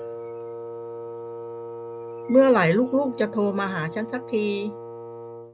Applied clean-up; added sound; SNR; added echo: none; Wind instrument, woodwind instrument; 11 dB; none.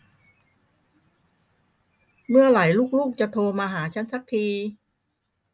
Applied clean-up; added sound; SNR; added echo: none; none; none; none.